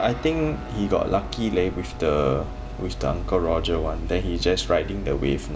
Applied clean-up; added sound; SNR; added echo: none; Fire + Guitar; 17 dB; none.